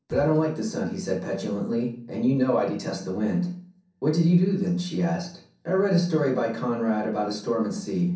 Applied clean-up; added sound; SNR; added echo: none; Thump, thud; 20 dB; reverberation time 0.6 s.